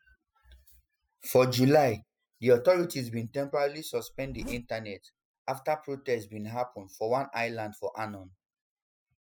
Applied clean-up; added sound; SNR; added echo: classical method spectral subtraction.